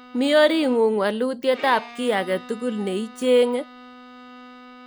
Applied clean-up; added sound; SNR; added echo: none; Bowed string instrument; 20 dB; none.